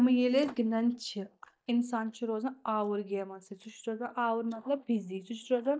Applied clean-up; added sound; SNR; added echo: neural mask model DeepFilterNet 3.